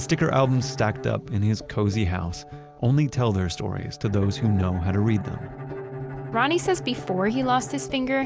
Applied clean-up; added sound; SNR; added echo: none; Bowed string instrument; 14 dB; none.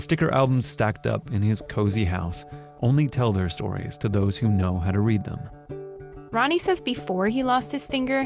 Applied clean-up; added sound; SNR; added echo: none; none; none; none.